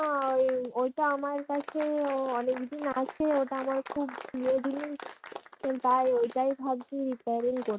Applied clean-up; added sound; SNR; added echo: neural mask model RNNoise.